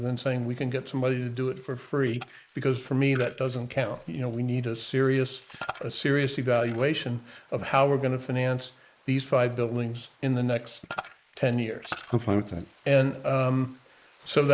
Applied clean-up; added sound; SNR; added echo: neural mask model Resemble Enhance denoiser.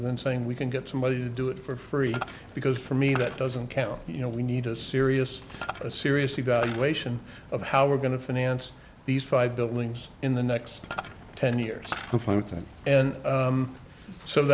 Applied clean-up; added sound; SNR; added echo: none; Coin (dropping); 13 dB; none.